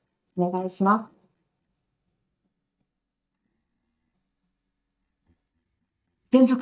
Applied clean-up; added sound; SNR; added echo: neural mask model DeepFilterNet 3.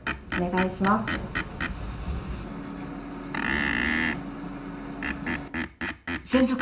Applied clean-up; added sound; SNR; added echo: none; Screech; 2 dB; reverberation time 1.9 s.